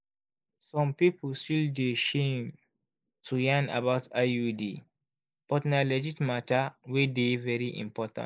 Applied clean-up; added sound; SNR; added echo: neural mask model Resemble Enhance denoiser.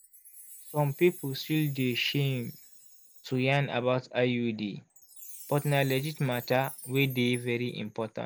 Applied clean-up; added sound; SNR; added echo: none; Chime; 18 dB; none.